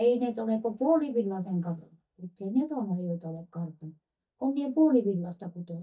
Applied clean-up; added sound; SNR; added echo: neural mask model DeepFilterNet 3.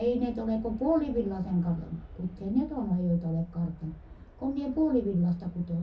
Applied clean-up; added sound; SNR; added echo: none; Aircraft; 17 dB; reverberation time 0.3 s.